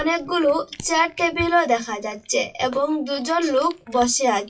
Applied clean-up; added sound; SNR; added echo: classical method WPE with log-MMSE.